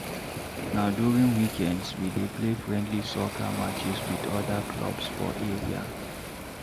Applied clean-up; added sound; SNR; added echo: none; Waves, surf; 6 dB; none.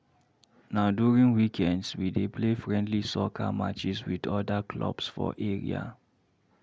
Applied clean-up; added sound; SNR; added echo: none; none; none; none.